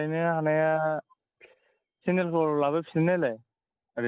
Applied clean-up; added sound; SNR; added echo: neural mask model DeepFilterNet 3.